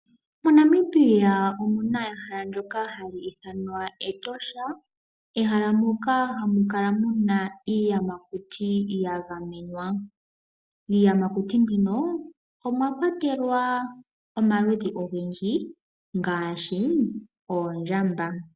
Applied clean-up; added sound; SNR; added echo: none; none; none; none.